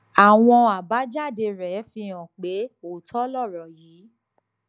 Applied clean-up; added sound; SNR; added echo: none; none; none; none.